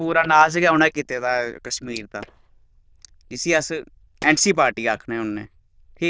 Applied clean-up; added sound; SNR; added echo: neural diffusion model UNIVERSE++.